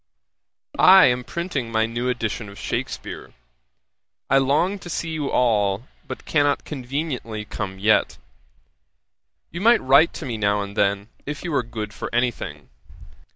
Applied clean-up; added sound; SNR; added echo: none; none; none; none.